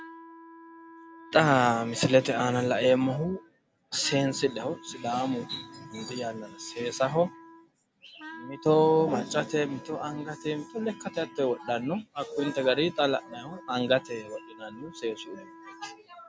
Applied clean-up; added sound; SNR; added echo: none; Wind instrument, woodwind instrument; 19 dB; none.